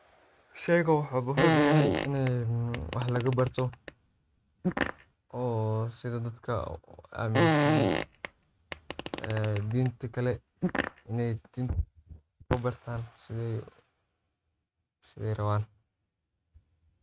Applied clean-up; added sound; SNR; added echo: neural mask model RNNoise.